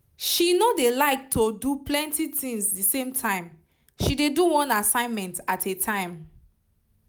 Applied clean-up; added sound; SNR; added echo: none; none; none; none.